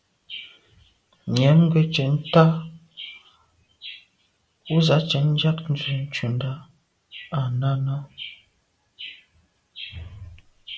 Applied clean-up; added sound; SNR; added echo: none; none; none; none.